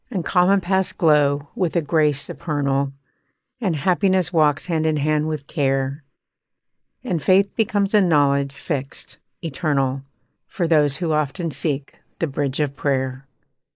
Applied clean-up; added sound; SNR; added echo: neural mask model Resemble Enhance denoiser.